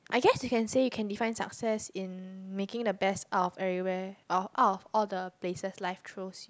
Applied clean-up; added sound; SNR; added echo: none; none; none; none.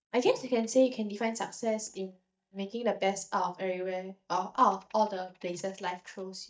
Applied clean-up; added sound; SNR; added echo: neural mask model DeepFilterNet 3.